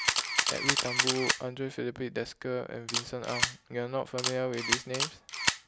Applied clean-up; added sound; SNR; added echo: none; Camera; -3 dB; none.